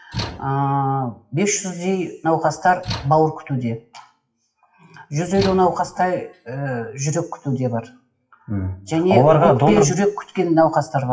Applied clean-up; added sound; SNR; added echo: classical method WPE with log-MMSE.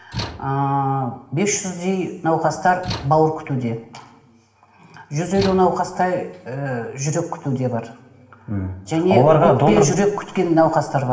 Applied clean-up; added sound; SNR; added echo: none; Slam / Tools; 15 dB; reverberation time 1.5 s.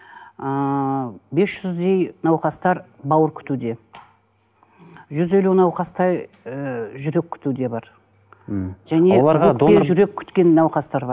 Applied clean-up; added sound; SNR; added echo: none; none; none; none.